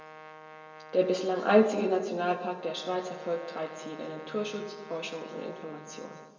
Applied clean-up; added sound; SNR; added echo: none; Brass instrument; 17 dB; reverberation time 2.6 s.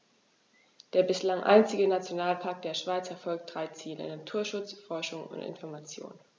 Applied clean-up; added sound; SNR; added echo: none; none; none; none.